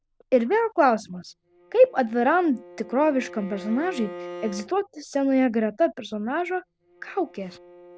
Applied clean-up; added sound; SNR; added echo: none; Bowed string instrument; 19 dB; none.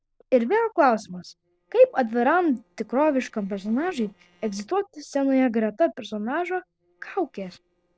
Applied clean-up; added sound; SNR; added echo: neural separator model SepFormer DNS4.